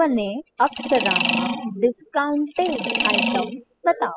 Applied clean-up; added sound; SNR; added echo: classical method spectral subtraction.